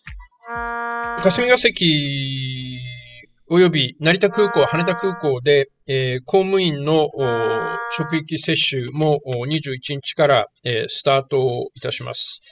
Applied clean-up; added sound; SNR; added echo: classical method spectral subtraction.